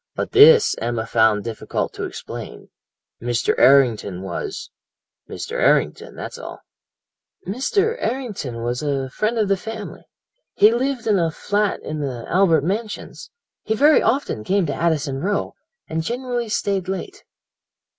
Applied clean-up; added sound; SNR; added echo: none; none; none; none.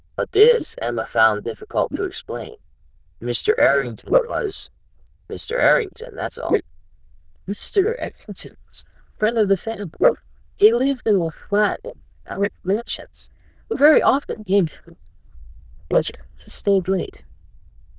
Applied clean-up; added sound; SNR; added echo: neural diffusion model UNIVERSE++.